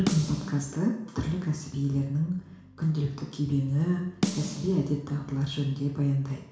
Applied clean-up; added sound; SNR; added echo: none; Snare drum; 8 dB; reverberation time 0.7 s.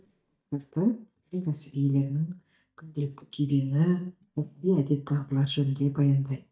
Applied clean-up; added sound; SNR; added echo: neural mask model DeepFilterNet 3.